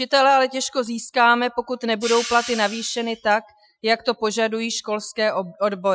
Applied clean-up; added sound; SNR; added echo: classical method Wiener filter.